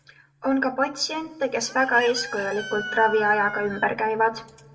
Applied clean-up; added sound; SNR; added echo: none; Chicken, rooster; 13 dB; reverberation time 0.6 s.